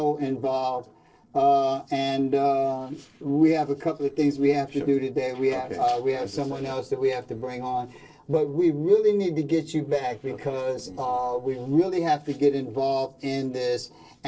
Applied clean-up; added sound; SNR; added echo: neural separator model SepFormer DNS4.